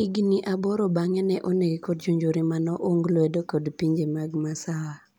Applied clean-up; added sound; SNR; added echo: none; none; none; none.